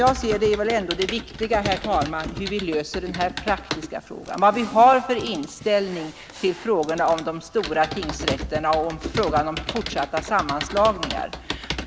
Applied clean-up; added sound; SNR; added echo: none; Computer keyboard; 9 dB; none.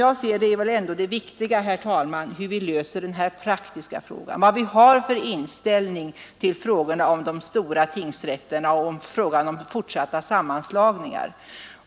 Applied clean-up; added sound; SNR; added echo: none; none; none; none.